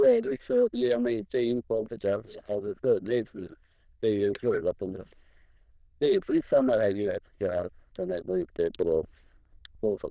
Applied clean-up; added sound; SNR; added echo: neural diffusion model UNIVERSE++.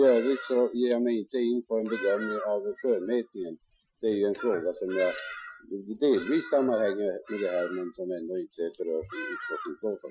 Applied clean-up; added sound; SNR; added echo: classical method Wiener filter.